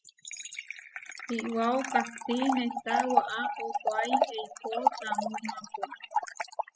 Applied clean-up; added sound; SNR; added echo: classical method spectral subtraction.